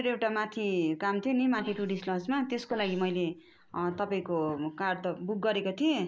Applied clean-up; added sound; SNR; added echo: neural mask model Resemble Enhance denoiser.